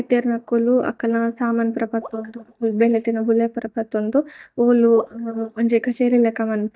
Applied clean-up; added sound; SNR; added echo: neural mask model DeepFilterNet 3.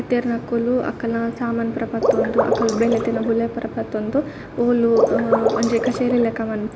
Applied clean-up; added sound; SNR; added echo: none; Water / Liquid; 0 dB; none.